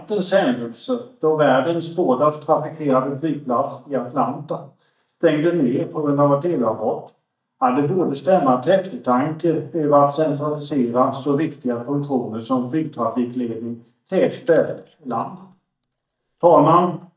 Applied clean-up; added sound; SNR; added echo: neural mask model DeepFilterNet 3.